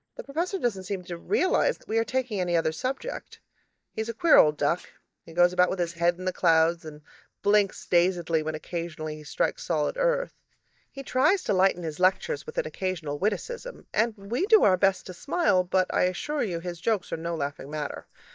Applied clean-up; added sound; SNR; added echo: neural mask model DeepFilterNet 3.